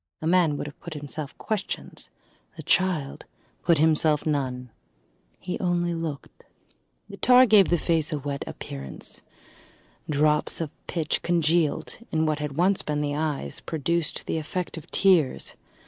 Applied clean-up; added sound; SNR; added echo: neural mask model DeepFilterNet 3.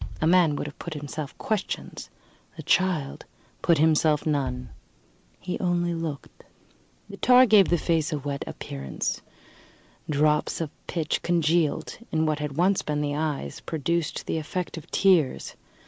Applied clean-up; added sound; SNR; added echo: none; Bass drum; 15 dB; none.